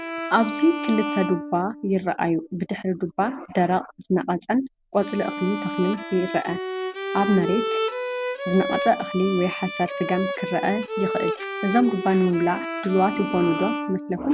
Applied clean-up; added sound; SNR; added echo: none; Bowed string instrument; 6 dB; none.